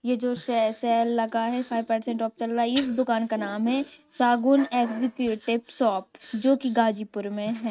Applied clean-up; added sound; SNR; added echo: neural mask model RNNoise.